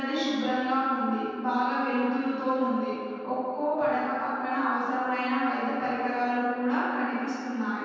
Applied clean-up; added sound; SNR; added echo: none; none; none; reverberation time 2.1 s.